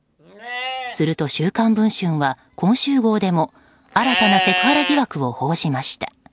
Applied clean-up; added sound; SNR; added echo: none; Livestock, farm animals, working animals; 6 dB; none.